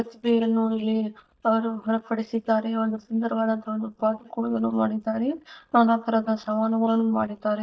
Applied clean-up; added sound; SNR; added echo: neural mask model DeepFilterNet 3.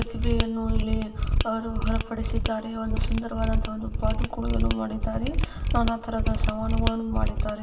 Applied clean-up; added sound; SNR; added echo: none; Mechanisms; -5 dB; reverberation time 0.8 s.